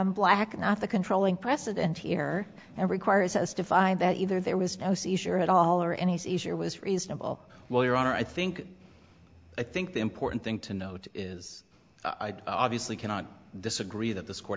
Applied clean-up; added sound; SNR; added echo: none; none; none; none.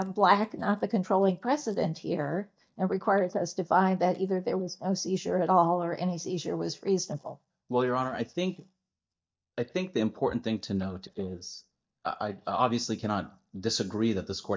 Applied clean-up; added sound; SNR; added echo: neural mask model DeepFilterNet 3.